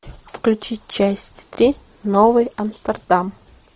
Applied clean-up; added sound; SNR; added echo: none; none; none; none.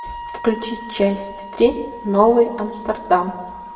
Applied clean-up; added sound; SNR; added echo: none; Wind instrument, woodwind instrument; 14 dB; reverberation time 1.3 s.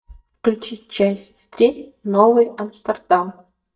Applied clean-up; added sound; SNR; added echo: neural mask model DeepFilterNet 3.